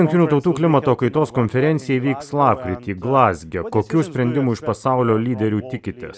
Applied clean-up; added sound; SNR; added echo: none; none; none; none.